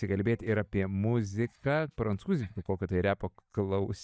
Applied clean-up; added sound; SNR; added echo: neural mask model DeepFilterNet 3.